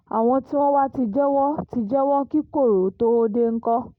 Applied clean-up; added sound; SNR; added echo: none; none; none; none.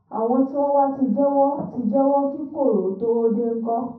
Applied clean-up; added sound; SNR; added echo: none; none; none; reverberation time 0.7 s.